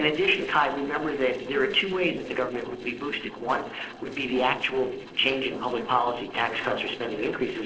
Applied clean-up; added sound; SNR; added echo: neural separator model SepFormer DNS4.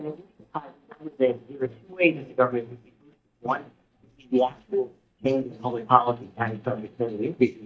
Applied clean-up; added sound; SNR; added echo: neural mask model DeepFilterNet 3.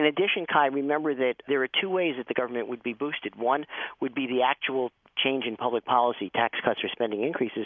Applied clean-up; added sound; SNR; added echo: none; none; none; none.